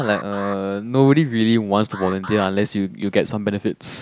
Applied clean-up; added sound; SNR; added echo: none; Alarm; 17 dB; none.